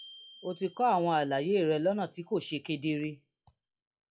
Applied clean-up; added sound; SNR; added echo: classical method log-MMSE.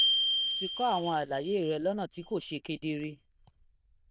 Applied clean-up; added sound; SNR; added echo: neural diffusion model UNIVERSE++.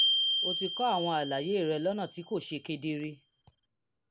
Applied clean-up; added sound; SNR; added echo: none; Glockenspiel; 1 dB; none.